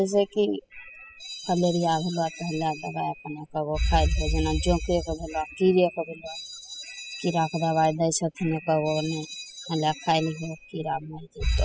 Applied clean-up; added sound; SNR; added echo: classical method spectral subtraction.